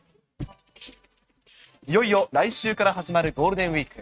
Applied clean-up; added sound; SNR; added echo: neural mask model RNNoise.